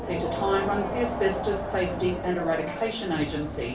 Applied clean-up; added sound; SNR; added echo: none; Crowd; 4 dB; reverberation time 0.3 s.